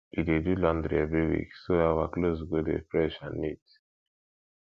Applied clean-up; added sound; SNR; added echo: none; none; none; none.